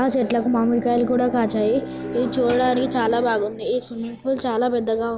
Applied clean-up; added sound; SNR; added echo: none; Bowed string instrument; 12 dB; none.